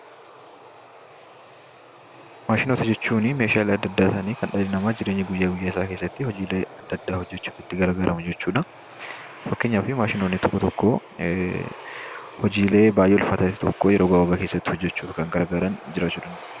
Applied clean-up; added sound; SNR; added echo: none; Aircraft; 19 dB; none.